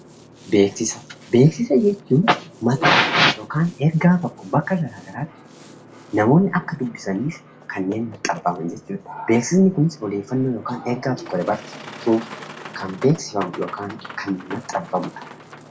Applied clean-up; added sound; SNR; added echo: none; Boat, Water vehicle; 20 dB; reverberation time 0.2 s.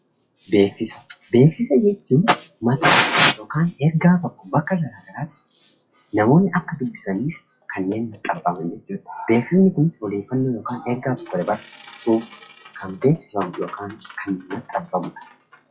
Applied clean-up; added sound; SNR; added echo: classical method WPE with log-MMSE.